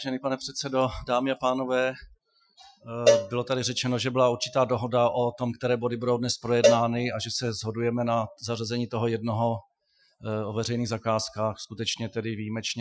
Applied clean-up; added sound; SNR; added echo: classical method Wiener filter.